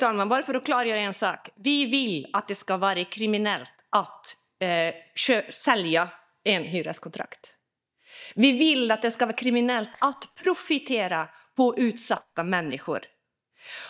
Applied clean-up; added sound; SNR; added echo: neural mask model DeepFilterNet 3.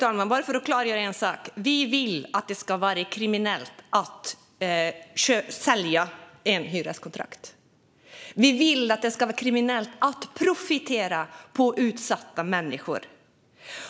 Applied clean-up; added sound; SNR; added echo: none; none; none; none.